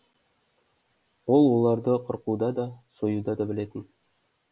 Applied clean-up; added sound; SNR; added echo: none; none; none; none.